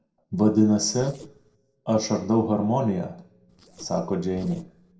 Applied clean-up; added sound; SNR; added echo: neural separator model SepFormer DNS4.